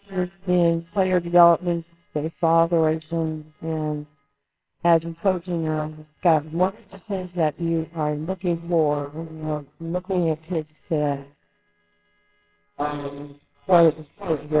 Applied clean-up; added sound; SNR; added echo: neural separator model SepFormer WHAMR!.